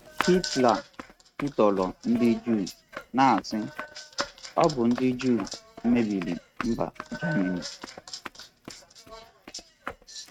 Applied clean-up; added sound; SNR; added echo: neural mask model RNNoise.